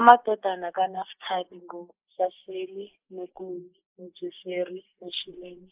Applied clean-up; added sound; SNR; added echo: neural mask model Resemble Enhance denoiser.